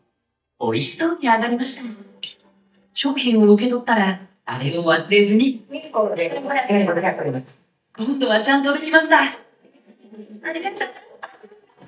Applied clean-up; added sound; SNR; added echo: neural mask model DeepFilterNet 3.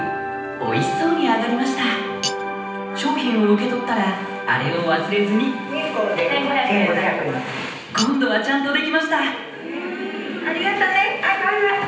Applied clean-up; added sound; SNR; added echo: none; Cutlery, silverware; 14 dB; reverberation time 0.9 s.